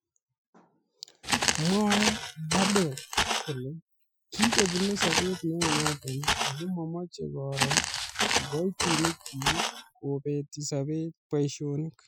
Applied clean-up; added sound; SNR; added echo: classical method Wiener filter.